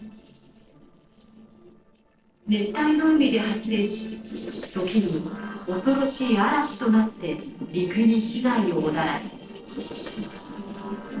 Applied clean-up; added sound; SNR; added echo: neural separator model SepFormer DNS4.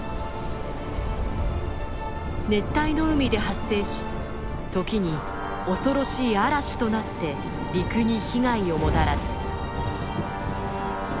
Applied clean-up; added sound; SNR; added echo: none; none; none; none.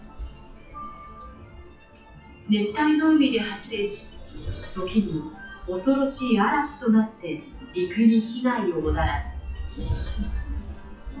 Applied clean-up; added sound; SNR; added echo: classical method WPE with log-MMSE.